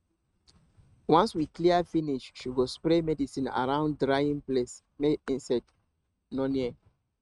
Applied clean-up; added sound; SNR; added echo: neural mask model RNNoise.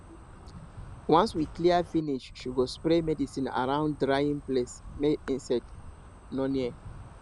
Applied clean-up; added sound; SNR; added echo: none; Insect; 16 dB; none.